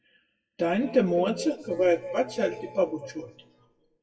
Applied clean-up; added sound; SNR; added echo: classical method WPE with log-MMSE.